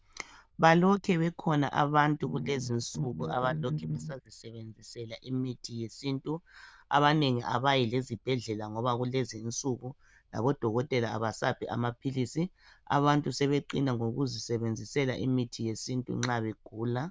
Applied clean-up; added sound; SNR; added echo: neural diffusion model UNIVERSE++.